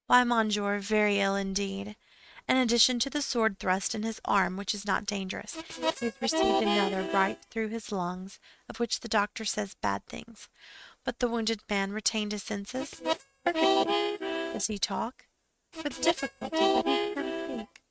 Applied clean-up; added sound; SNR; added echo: neural mask model RNNoise.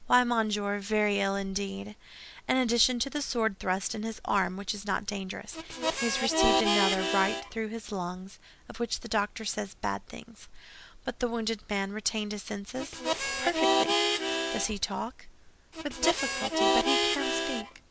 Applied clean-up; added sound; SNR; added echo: none; Harmonica; -3 dB; none.